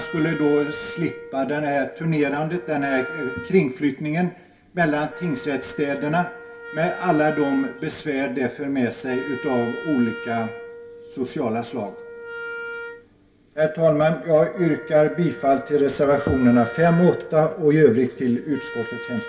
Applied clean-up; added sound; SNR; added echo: none; Wind instrument, woodwind instrument; 14 dB; reverberation time 0.2 s.